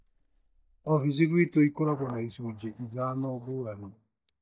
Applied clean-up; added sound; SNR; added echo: neural mask model DeepFilterNet 3.